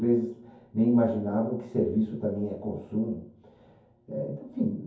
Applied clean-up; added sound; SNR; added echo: none; none; none; reverberation time 0.6 s.